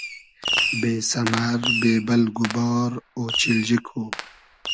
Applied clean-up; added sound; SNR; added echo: none; Fireworks; 5 dB; none.